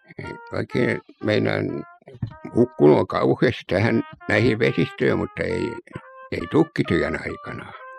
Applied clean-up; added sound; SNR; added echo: classical method spectral subtraction.